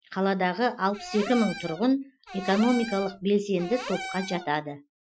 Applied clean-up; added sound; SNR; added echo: classical method Wiener filter.